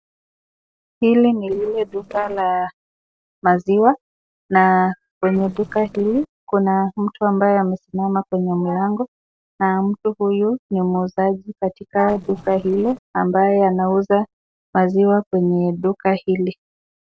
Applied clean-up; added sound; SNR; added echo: neural separator model SepFormer DNS4.